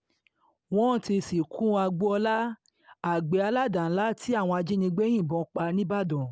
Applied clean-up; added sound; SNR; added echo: none; none; none; none.